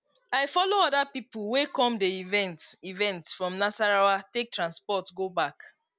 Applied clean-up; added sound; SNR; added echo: none; none; none; none.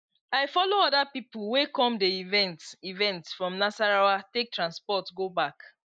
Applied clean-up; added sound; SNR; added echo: neural mask model Resemble Enhance denoiser.